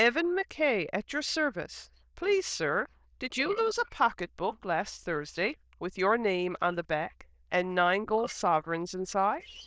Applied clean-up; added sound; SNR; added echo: neural diffusion model UNIVERSE++.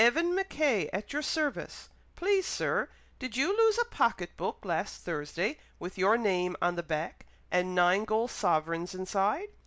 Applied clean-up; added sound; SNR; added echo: none; none; none; none.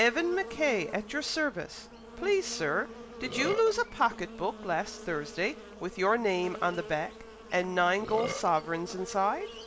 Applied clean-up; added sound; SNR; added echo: none; Burping, eructation + Buzz; 12 dB; none.